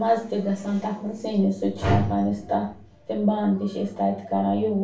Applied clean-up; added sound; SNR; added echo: none; none; none; reverberation time 0.3 s.